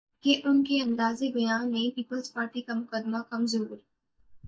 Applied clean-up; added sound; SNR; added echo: neural mask model DeepFilterNet 3.